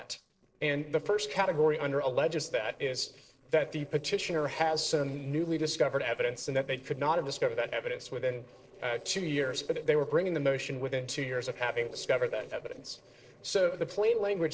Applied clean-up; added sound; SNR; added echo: neural separator model SepFormer DNS4.